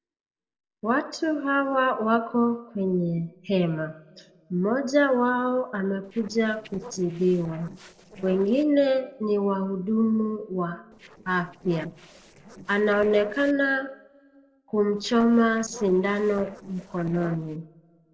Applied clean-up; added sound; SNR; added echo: neural separator model SepFormer DNS4.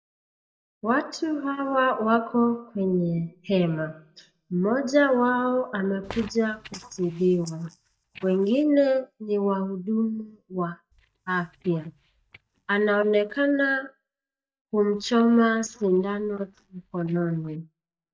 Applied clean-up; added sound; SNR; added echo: neural mask model DeepFilterNet 3.